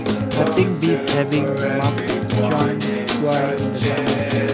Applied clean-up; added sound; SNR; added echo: none; Acoustic guitar; -4 dB; none.